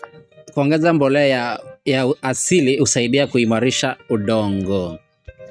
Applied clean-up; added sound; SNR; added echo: neural mask model RNNoise.